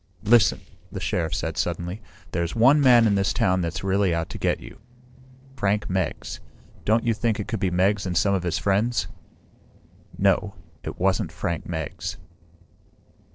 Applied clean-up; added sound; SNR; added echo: neural separator model SepFormer DNS4.